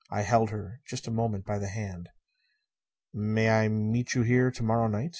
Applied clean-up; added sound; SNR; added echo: none; none; none; none.